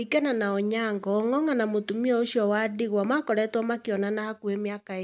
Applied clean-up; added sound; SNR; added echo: none; none; none; none.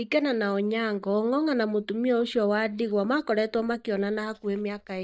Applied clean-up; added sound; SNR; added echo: neural mask model DeepFilterNet 3.